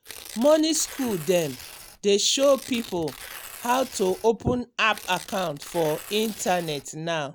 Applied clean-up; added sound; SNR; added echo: none; Tearing; 16 dB; none.